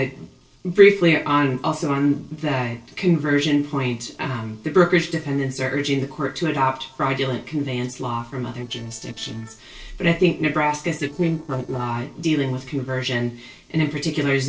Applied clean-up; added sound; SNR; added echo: neural separator model SepFormer DNS4.